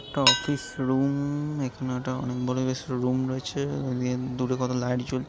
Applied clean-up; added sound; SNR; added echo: none; Dishes, pots, and pans; 5 dB; none.